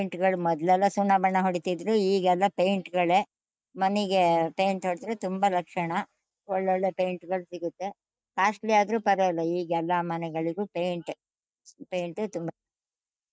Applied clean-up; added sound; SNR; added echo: neural mask model Resemble Enhance denoiser.